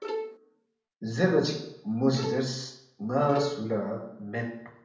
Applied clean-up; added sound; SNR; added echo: none; Bowed string instrument; 8 dB; reverberation time 0.7 s.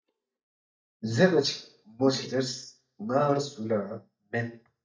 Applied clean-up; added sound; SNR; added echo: neural mask model DeepFilterNet 3.